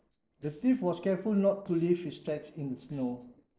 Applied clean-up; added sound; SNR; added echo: neural separator model SepFormer DNS4.